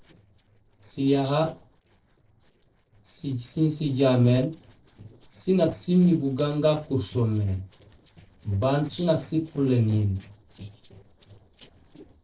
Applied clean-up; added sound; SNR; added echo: neural separator model SepFormer DNS4.